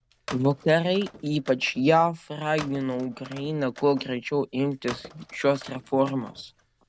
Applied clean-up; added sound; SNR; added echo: none; Telephone; 18 dB; none.